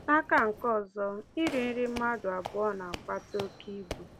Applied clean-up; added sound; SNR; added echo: none; Squeak / Walk, footsteps; 13 dB; none.